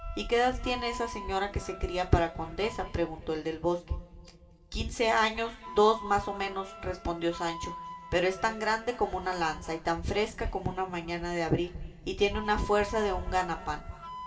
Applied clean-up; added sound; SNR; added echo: none; Wind instrument, woodwind instrument; 16 dB; reverberation time 2.4 s.